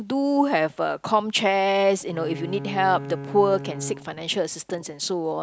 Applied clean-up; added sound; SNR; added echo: none; Bowed string instrument; 11 dB; none.